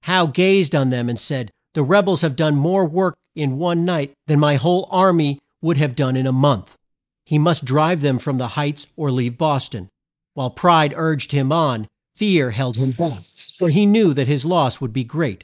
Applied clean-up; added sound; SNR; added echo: neural mask model Resemble Enhance denoiser.